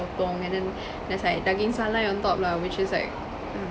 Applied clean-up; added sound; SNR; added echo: none; none; none; none.